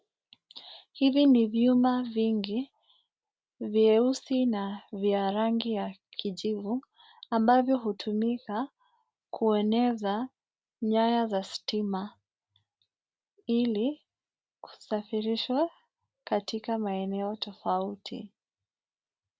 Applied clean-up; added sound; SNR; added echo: none; none; none; none.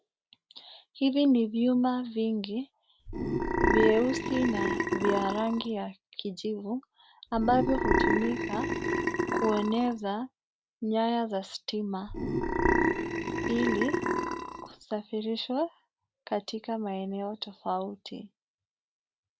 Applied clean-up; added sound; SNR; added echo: none; Burping, eructation; -2 dB; none.